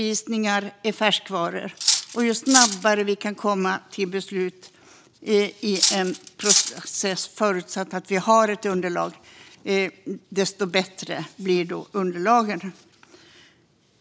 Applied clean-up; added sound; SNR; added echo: none; Cutlery, silverware; 0 dB; none.